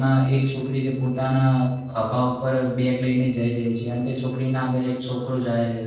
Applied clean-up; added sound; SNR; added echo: neural separator model SepFormer DNS4.